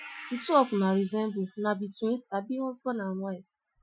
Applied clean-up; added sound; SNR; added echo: classical method Wiener filter.